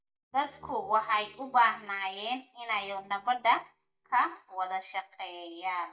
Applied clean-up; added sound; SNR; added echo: neural mask model DeepFilterNet 3.